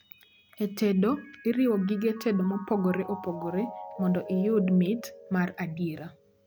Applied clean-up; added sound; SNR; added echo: none; Mallet percussion; 16 dB; none.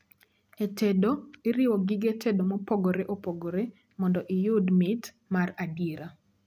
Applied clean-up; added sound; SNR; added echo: none; none; none; none.